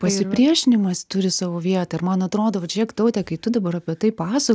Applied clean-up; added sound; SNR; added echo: none; none; none; none.